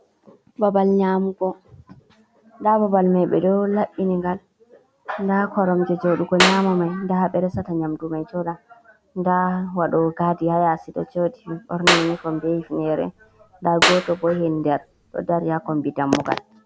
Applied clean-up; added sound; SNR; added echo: none; Clapping; 4 dB; none.